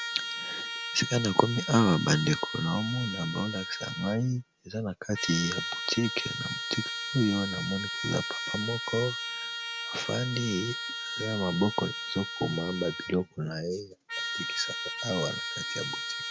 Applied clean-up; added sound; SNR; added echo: none; Trumpet; 5 dB; none.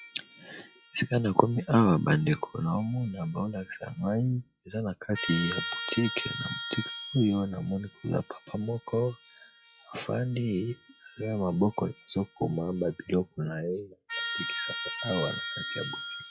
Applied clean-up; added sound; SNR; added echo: classical method log-MMSE.